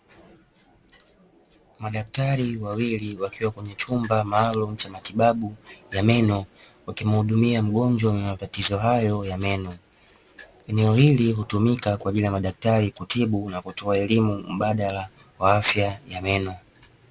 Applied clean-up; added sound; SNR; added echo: none; none; none; none.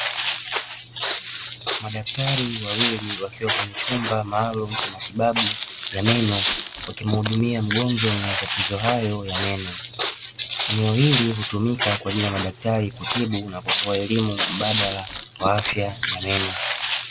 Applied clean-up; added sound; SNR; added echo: none; Walk, footsteps; 2 dB; none.